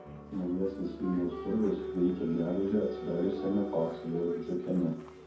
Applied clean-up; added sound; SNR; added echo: none; Applause; 11 dB; reverberation time 0.6 s.